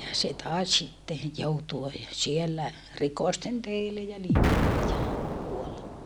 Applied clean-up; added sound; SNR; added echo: none; Explosion; 0 dB; none.